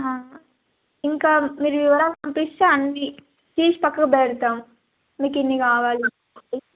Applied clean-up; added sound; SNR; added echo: none; none; none; none.